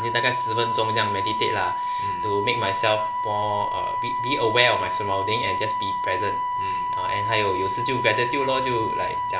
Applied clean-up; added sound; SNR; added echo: none; Wind instrument, woodwind instrument; -1 dB; reverberation time 0.6 s.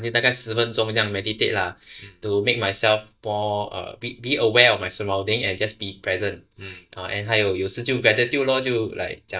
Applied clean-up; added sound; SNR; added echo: neural mask model DeepFilterNet 3.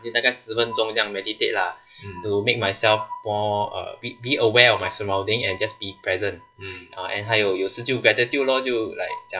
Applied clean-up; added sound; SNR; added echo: classical method WPE with log-MMSE.